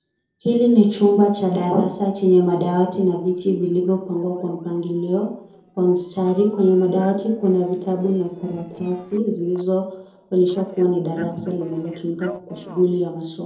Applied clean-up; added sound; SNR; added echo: neural separator model SepFormer DNS4.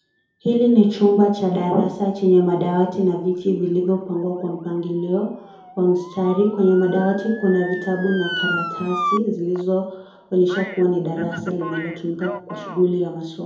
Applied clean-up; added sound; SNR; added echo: none; Motor vehicle (road) / Siren; 13 dB; reverberation time 2.6 s.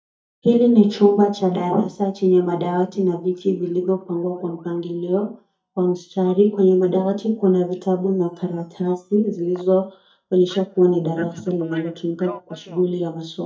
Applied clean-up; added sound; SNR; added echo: neural mask model DeepFilterNet 3.